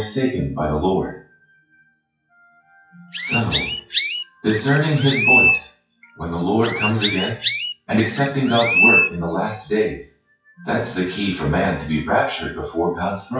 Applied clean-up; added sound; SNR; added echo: classical method WPE with log-MMSE.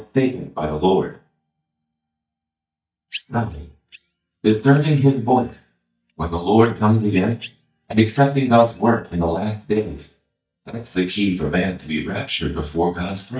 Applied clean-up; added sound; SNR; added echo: neural mask model DeepFilterNet 3.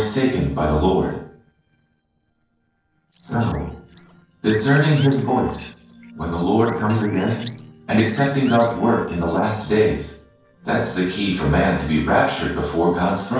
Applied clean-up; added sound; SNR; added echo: neural separator model SepFormer DNS4.